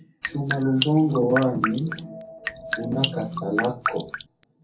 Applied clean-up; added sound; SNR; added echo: none; Drip; 6 dB; reverberation time 0.3 s.